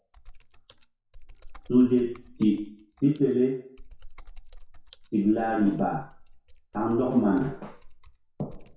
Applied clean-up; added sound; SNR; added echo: classical method WPE with log-MMSE.